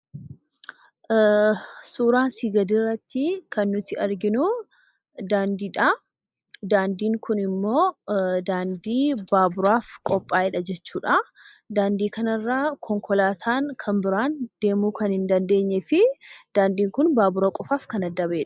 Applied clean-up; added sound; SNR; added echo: neural mask model Resemble Enhance denoiser.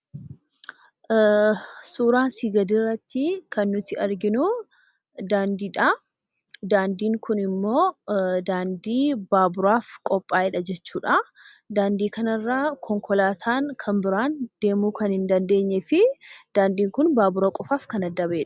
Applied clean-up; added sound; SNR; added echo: none; none; none; none.